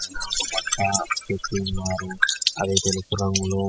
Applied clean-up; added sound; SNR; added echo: classical method spectral subtraction.